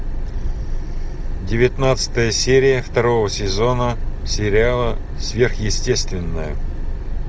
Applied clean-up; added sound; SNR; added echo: none; none; none; none.